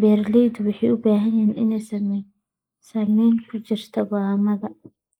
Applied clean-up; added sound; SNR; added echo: neural mask model Resemble Enhance denoiser.